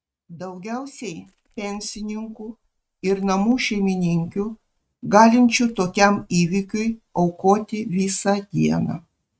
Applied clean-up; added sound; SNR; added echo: neural mask model RNNoise.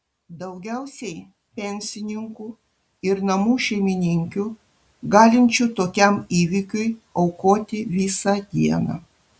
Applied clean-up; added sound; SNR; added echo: none; none; none; none.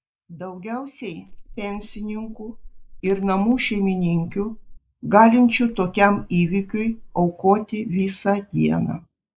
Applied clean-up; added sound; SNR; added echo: neural mask model Resemble Enhance denoiser.